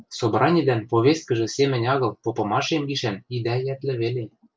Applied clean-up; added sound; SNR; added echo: none; none; none; none.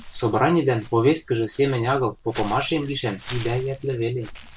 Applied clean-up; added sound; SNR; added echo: none; Walk, footsteps / Bird; 14 dB; none.